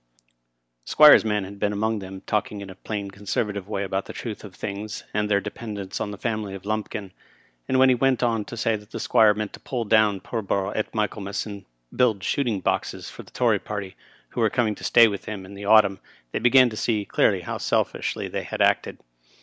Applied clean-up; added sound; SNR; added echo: none; none; none; none.